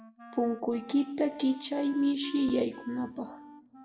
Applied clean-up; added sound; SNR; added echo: none; Wind instrument, woodwind instrument; 18 dB; reverberation time 0.7 s.